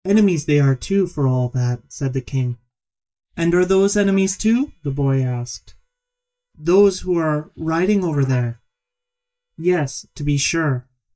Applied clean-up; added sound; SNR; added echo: neural mask model DeepFilterNet 3.